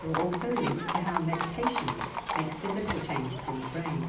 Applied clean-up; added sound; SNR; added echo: none; Livestock, farm animals, working animals; 2 dB; reverberation time 0.6 s.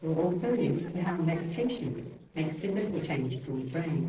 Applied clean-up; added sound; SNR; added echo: neural separator model SepFormer DNS4.